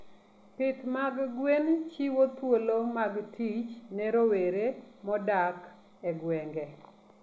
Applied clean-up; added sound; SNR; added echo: none; none; none; none.